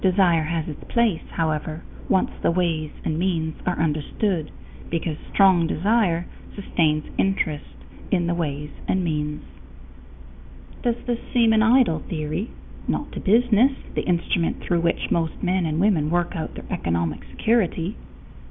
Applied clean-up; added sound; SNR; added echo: none; none; none; none.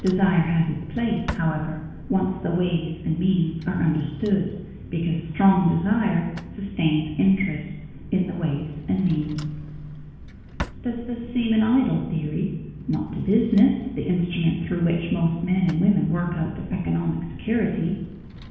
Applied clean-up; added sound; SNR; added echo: none; Drawer open or close; 19 dB; reverberation time 1.1 s.